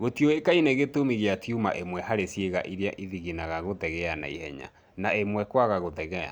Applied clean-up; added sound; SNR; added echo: none; none; none; none.